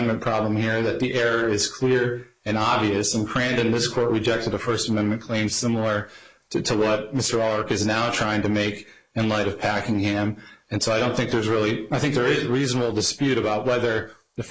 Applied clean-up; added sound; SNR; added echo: neural mask model Resemble Enhance denoiser.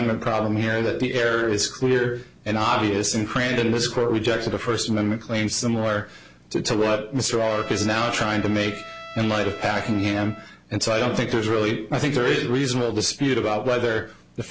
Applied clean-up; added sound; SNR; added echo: none; Trumpet; 16 dB; none.